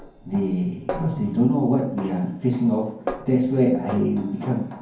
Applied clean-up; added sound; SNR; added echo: none; Snare drum; 14 dB; reverberation time 0.9 s.